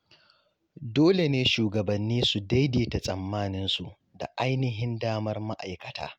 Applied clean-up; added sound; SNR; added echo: none; none; none; none.